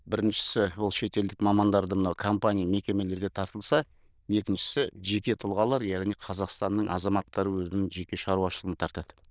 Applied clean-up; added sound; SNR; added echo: neural diffusion model UNIVERSE++.